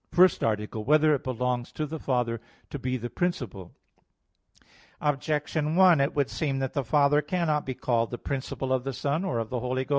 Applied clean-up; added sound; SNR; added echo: none; none; none; none.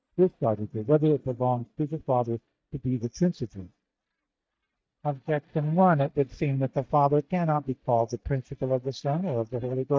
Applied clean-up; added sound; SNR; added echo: neural mask model DeepFilterNet 3.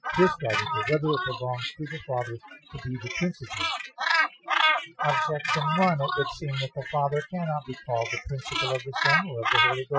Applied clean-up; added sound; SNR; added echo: classical method Wiener filter.